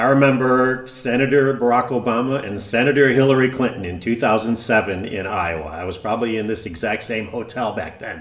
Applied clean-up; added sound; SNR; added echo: none; none; none; reverberation time 0.9 s.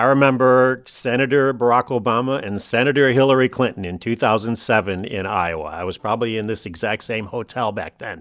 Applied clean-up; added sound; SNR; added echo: none; none; none; none.